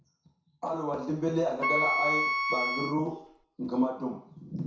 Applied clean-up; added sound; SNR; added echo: none; Wind instrument, woodwind instrument; -2 dB; reverberation time 0.6 s.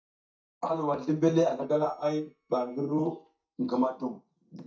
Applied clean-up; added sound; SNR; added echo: neural mask model DeepFilterNet 3.